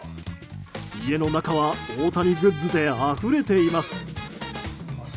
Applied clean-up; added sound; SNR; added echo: none; none; none; none.